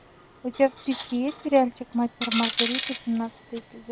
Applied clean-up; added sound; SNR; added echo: none; Coin (dropping); 5 dB; none.